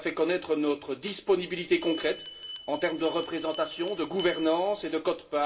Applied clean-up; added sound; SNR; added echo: none; Bell; 15 dB; reverberation time 0.3 s.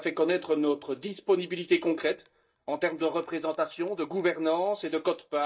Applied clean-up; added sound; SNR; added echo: neural mask model DeepFilterNet 3.